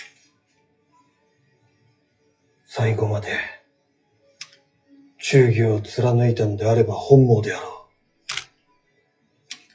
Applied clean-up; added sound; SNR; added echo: classical method WPE with log-MMSE.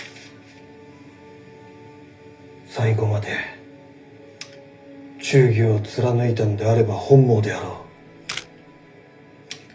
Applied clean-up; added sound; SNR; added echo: none; Camera; 17 dB; reverberation time 0.3 s.